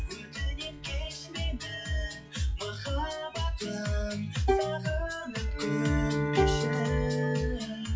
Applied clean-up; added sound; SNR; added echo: classical method log-MMSE.